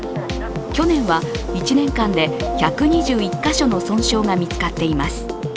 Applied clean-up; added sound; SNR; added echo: none; none; none; none.